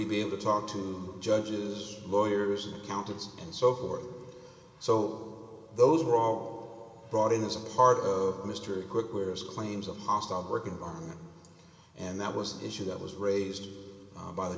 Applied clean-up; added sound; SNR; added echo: none; none; none; reverberation time 2.1 s.